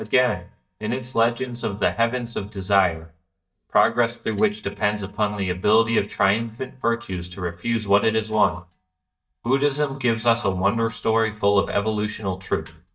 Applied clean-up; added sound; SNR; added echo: neural mask model DeepFilterNet 3.